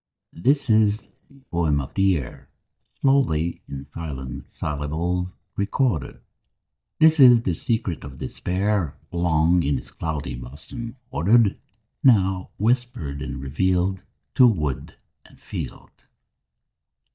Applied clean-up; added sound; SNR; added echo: neural mask model DeepFilterNet 3.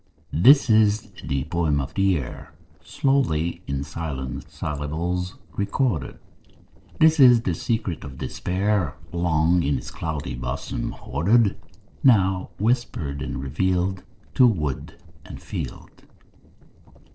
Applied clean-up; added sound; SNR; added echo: neural separator model SepFormer DNS4.